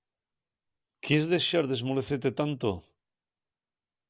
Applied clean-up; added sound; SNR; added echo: none; none; none; none.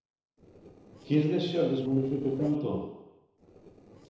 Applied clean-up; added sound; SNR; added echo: neural separator model SepFormer DNS4.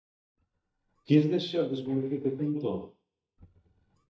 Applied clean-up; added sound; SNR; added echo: neural mask model DeepFilterNet 3.